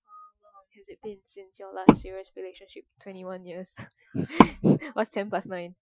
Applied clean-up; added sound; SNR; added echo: classical method Wiener filter.